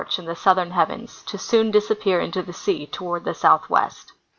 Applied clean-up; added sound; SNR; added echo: none; none; none; none.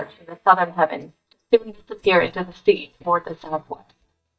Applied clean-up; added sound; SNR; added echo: neural mask model DeepFilterNet 3.